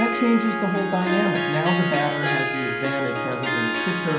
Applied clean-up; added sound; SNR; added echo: none; Harp; 1 dB; reverberation time 0.6 s.